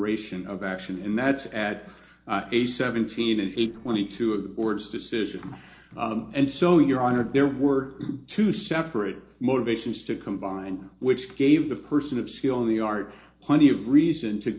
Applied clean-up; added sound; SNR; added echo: neural separator model SepFormer DNS4.